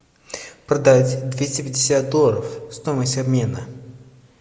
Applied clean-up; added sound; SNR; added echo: none; none; none; none.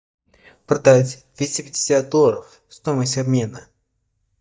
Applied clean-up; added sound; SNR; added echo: neural mask model DeepFilterNet 3.